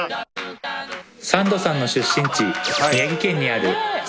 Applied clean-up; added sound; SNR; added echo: none; none; none; none.